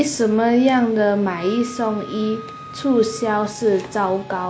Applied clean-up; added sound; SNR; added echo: none; Wind instrument, woodwind instrument; 20 dB; none.